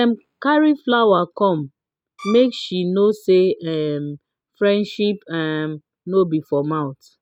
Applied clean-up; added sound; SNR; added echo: neural mask model RNNoise.